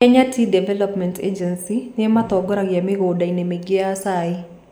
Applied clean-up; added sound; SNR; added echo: none; none; none; none.